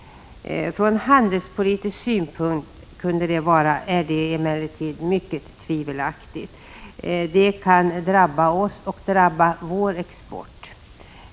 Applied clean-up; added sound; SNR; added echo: none; none; none; none.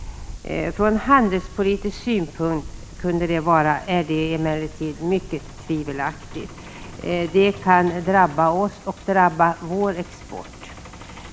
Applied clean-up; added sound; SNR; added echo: none; Truck; 16 dB; none.